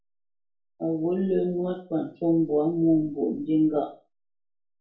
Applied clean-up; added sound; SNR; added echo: none; none; none; reverberation time 0.3 s.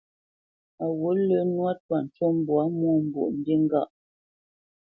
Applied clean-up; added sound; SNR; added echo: none; none; none; none.